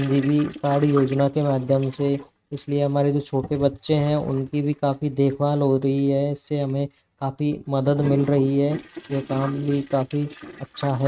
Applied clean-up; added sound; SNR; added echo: neural mask model RNNoise.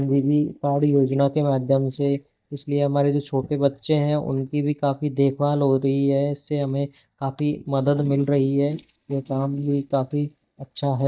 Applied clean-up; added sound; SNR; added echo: neural mask model DeepFilterNet 3.